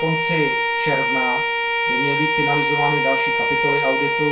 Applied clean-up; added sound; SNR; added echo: none; Bowed string instrument; -4 dB; reverberation time 0.3 s.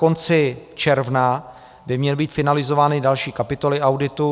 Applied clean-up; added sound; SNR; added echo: none; none; none; none.